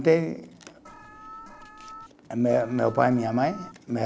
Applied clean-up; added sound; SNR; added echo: none; Alarm; 18 dB; none.